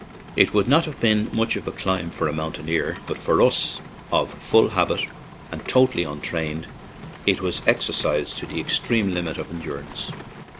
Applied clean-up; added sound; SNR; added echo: none; Rain; 16 dB; none.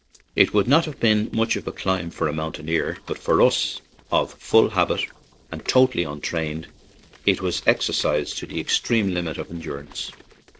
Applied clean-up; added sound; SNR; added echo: neural separator model SepFormer DNS4.